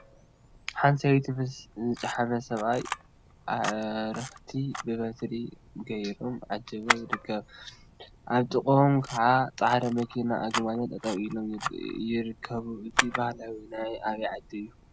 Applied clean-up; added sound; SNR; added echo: none; Camera; 9 dB; none.